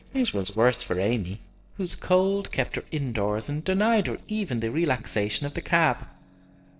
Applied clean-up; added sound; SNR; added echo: neural separator model SepFormer DNS4.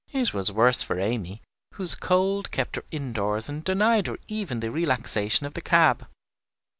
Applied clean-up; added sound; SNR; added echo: none; none; none; none.